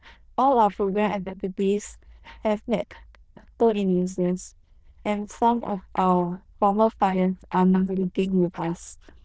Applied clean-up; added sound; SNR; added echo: neural diffusion model UNIVERSE++.